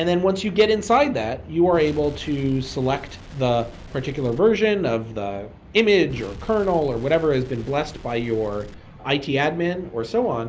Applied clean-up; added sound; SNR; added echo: none; Explosion; 18 dB; none.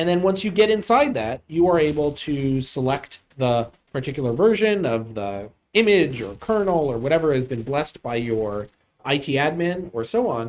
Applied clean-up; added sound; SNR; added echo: neural mask model RNNoise.